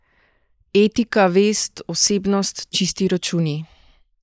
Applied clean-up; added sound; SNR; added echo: neural mask model Resemble Enhance denoiser.